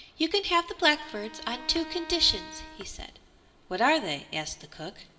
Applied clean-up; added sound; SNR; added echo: none; Bowed string instrument; 17 dB; reverberation time 1.0 s.